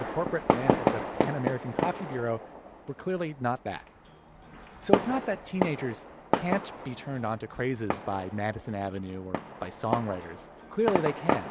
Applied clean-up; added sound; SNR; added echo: none; Fireworks; 0 dB; none.